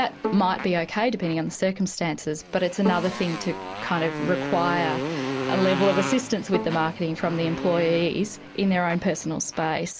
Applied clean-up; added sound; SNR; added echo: none; Bowed string instrument + Motorcycle; 7 dB; none.